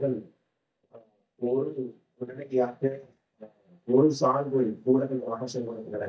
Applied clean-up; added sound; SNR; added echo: neural mask model DeepFilterNet 3.